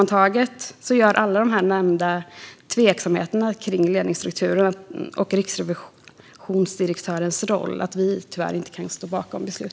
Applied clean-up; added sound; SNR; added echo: none; none; none; none.